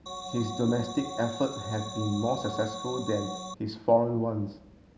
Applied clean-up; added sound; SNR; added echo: none; Organ; 9 dB; none.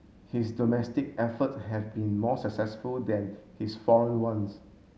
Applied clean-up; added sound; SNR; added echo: none; none; none; none.